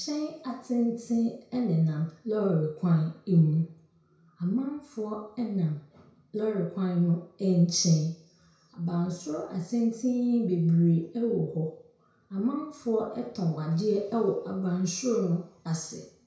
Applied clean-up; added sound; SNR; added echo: none; none; none; reverberation time 0.5 s.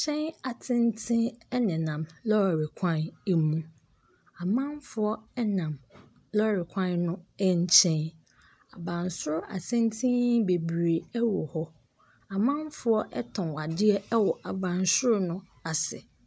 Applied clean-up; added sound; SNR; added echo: none; none; none; none.